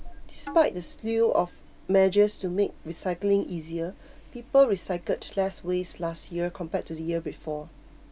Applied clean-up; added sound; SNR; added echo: none; Tabla + Engine starting; 18 dB; none.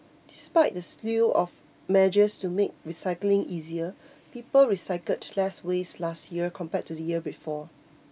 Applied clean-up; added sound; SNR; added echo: none; none; none; none.